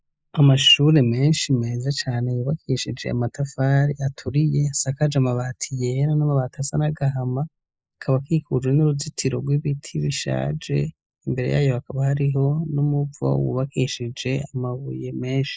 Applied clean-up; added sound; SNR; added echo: neural mask model Resemble Enhance denoiser.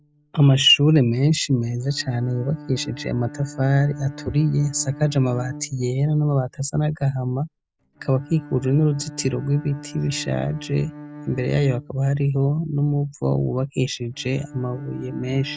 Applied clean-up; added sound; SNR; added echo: none; Bowed string instrument; 18 dB; none.